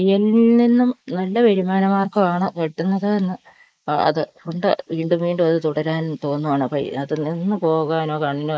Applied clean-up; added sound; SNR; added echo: neural mask model Resemble Enhance denoiser.